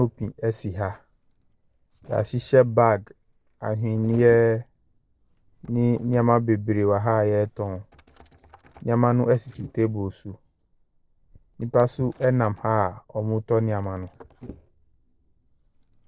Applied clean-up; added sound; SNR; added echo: neural separator model SepFormer DNS4.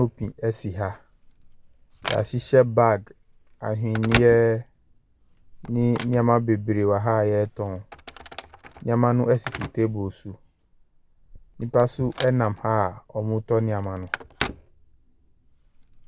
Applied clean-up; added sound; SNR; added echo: none; Telephone; 13 dB; none.